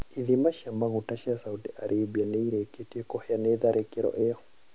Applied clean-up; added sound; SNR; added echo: none; none; none; none.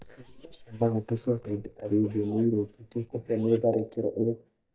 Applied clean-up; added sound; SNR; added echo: neural mask model DeepFilterNet 3.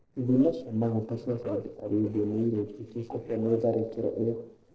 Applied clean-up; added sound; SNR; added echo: neural separator model SepFormer DNS4.